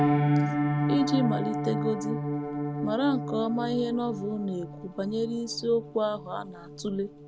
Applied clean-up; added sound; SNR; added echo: none; Piano; 0 dB; none.